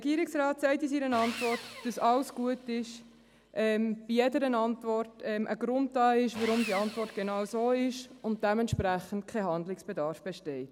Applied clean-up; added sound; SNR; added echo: none; Sawing; 17 dB; none.